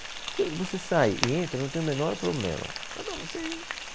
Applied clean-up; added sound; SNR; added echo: none; Frying (food); 7 dB; none.